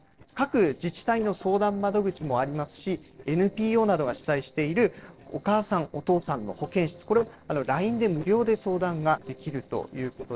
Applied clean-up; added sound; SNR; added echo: neural separator model SepFormer DNS4.